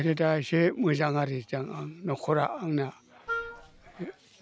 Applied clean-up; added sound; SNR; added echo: none; Wind instrument, woodwind instrument; 9 dB; none.